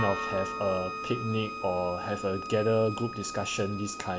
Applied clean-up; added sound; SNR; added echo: none; Church bell + Bowed string instrument; 7 dB; none.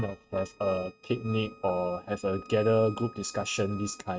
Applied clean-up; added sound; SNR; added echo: neural mask model RNNoise.